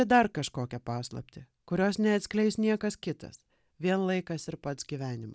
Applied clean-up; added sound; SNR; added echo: none; none; none; none.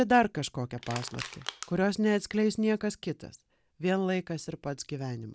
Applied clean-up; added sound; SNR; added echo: none; Crushing; 12 dB; none.